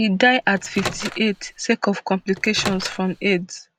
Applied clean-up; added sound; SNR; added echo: none; Microwave oven; 12 dB; none.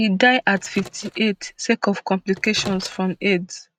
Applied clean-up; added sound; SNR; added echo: neural mask model RNNoise.